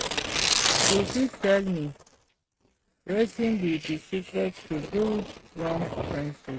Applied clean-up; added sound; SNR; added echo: neural mask model RNNoise.